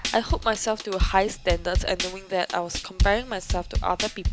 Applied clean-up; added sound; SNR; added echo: none; Drum kit; 1 dB; none.